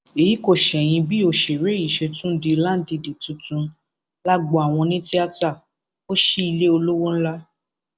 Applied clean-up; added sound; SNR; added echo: none; none; none; none.